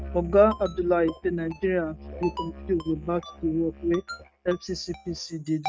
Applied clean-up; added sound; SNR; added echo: neural mask model RNNoise.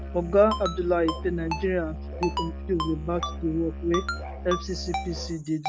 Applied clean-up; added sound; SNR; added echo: none; Ringtone + Musical instrument; 6 dB; none.